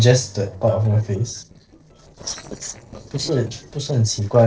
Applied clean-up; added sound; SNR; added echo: neural separator model SepFormer DNS4.